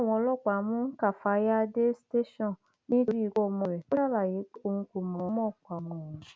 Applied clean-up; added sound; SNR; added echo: none; none; none; none.